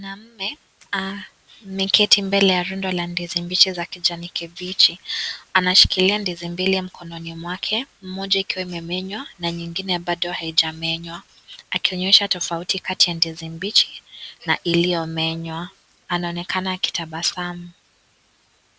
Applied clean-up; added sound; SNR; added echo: none; none; none; none.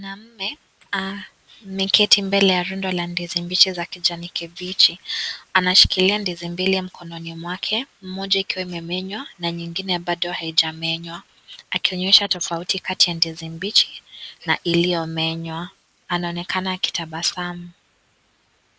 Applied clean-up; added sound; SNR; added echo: neural mask model Resemble Enhance denoiser.